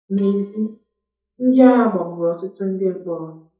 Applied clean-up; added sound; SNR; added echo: neural mask model DeepFilterNet 3.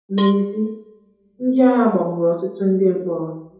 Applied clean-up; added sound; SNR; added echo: none; Cowbell; 15 dB; reverberation time 2.6 s.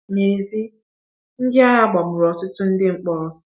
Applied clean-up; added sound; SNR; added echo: none; none; none; none.